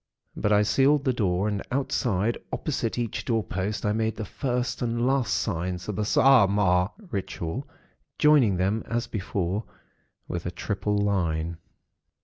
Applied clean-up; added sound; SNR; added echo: none; none; none; none.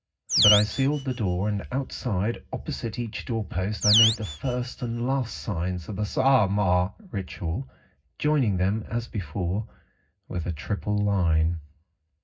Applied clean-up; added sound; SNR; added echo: none; Animal; 4 dB; reverberation time 0.4 s.